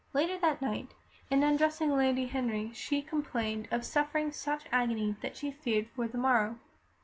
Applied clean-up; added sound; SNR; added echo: none; none; none; none.